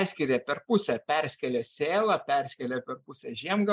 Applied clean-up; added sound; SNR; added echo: none; none; none; none.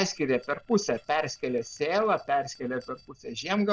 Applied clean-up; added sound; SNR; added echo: neural separator model SepFormer DNS4.